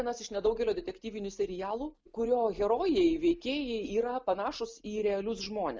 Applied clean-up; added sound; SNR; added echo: none; none; none; none.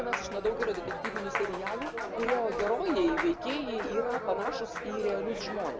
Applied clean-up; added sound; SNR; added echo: none; Applause; 2 dB; none.